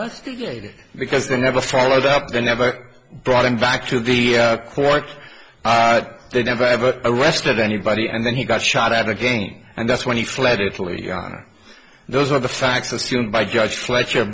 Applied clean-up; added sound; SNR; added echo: none; none; none; none.